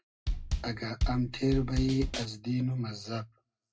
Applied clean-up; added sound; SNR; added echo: none; Drum kit; 1 dB; reverberation time 0.2 s.